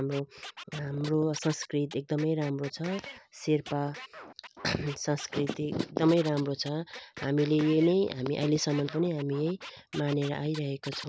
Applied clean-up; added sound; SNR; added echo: none; Scratching (performance technique); 17 dB; none.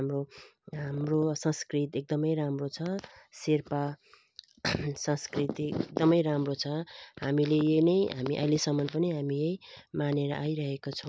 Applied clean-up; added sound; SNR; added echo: none; none; none; none.